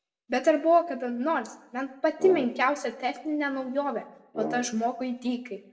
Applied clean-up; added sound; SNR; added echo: none; Brass instrument; 11 dB; reverberation time 0.6 s.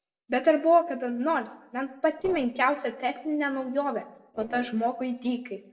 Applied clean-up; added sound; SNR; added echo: neural separator model SepFormer DNS4.